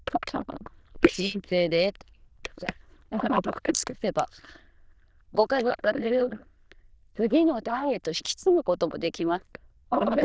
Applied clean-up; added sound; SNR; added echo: neural diffusion model UNIVERSE++.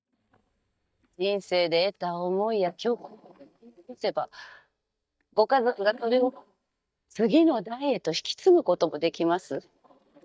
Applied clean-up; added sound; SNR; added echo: neural mask model DeepFilterNet 3.